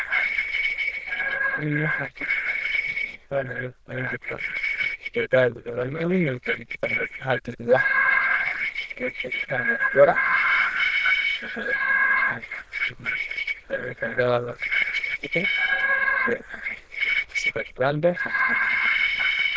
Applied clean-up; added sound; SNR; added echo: neural diffusion model UNIVERSE++.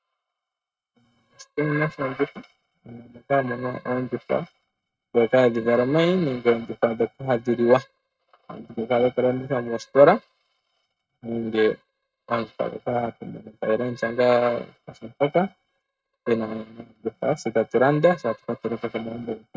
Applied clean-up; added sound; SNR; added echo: neural mask model RNNoise.